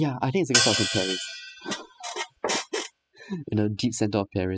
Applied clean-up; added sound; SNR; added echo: classical method spectral subtraction.